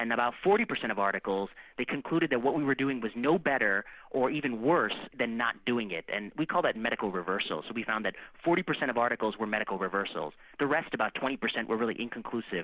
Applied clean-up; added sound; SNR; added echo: none; none; none; none.